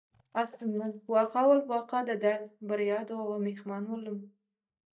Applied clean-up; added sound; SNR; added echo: neural mask model DeepFilterNet 3.